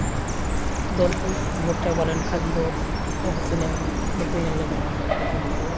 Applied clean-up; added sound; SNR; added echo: none; Chirp, tweet; -4 dB; none.